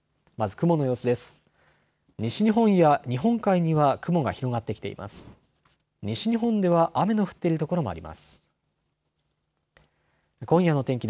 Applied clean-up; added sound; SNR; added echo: none; none; none; none.